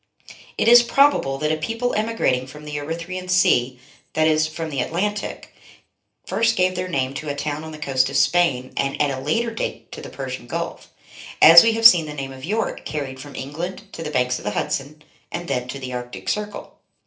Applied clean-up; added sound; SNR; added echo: none; none; none; reverberation time 0.3 s.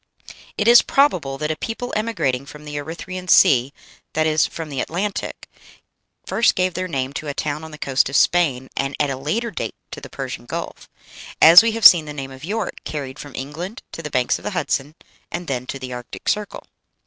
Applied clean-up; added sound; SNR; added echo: none; none; none; none.